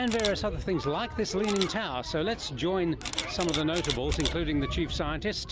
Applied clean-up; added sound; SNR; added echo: none; Camera; 11 dB; none.